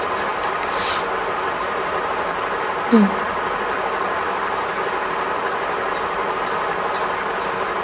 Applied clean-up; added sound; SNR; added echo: none; Fireworks; 13 dB; reverberation time 0.6 s.